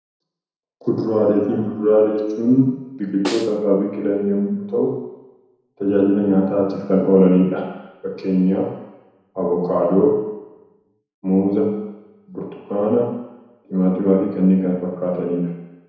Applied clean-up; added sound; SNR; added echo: none; Snare drum; 13 dB; reverberation time 1.0 s.